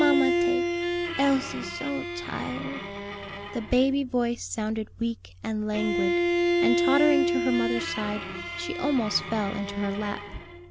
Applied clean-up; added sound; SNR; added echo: none; Bowed string instrument; 1 dB; none.